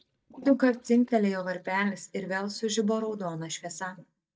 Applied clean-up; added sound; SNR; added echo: neural mask model DeepFilterNet 3.